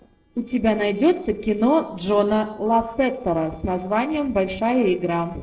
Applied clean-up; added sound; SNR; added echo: neural separator model SepFormer DNS4.